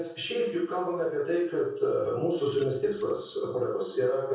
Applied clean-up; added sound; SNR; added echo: none; Keys jangling; 20 dB; reverberation time 0.6 s.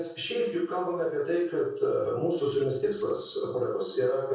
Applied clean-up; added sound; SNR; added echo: neural separator model SepFormer DNS4.